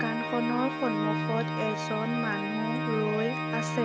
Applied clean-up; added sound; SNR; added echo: none; Organ; 0 dB; none.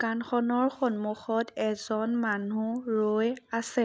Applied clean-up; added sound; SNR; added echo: none; none; none; none.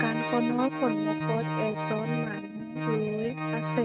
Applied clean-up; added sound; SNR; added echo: neural mask model RNNoise.